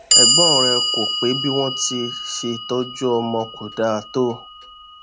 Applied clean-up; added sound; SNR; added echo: none; Clock; -2 dB; none.